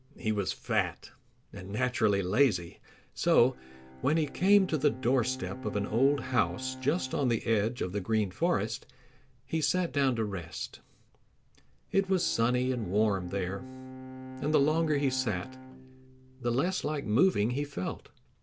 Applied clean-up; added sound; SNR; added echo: none; Bowed string instrument; 17 dB; none.